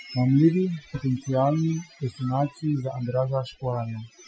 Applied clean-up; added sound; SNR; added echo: classical method Wiener filter.